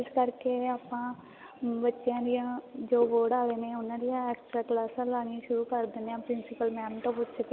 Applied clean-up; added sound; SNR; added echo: none; none; none; none.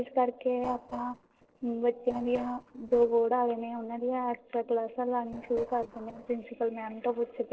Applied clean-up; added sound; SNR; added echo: neural separator model SepFormer DNS4.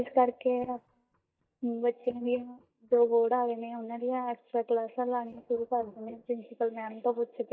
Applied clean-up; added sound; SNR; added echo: neural mask model DeepFilterNet 3.